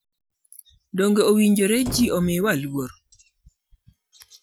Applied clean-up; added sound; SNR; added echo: none; Slam; 13 dB; none.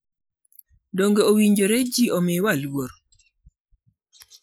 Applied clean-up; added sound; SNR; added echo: neural mask model Resemble Enhance denoiser.